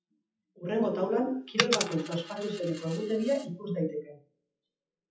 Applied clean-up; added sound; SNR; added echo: classical method WPE with log-MMSE.